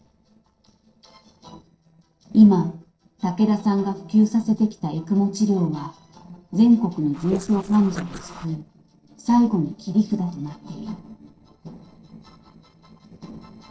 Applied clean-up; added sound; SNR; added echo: neural separator model SepFormer DNS4.